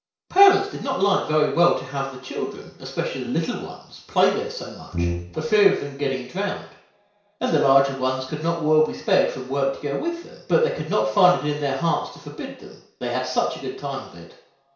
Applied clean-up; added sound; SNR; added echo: none; Brass instrument; 4 dB; reverberation time 0.6 s.